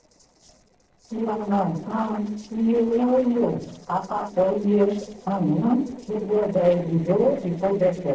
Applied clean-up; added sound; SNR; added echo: neural separator model SepFormer DNS4.